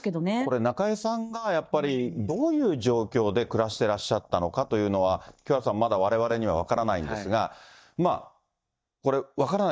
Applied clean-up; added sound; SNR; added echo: neural mask model DeepFilterNet 3.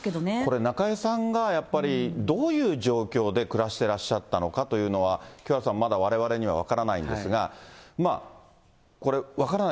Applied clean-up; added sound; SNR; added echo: none; none; none; none.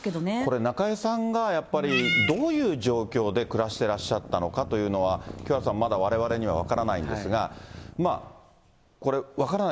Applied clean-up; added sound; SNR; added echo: none; Meow / Purr; 10 dB; none.